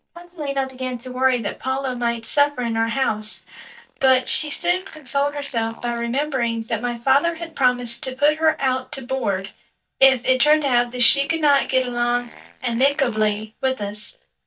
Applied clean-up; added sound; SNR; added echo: neural mask model DeepFilterNet 3.